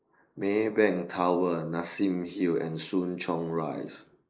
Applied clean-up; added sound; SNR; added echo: neural mask model Resemble Enhance denoiser.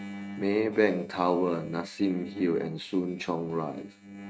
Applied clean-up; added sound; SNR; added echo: neural mask model RNNoise.